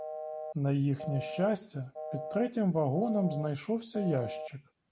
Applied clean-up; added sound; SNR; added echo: none; Telephone; 10 dB; none.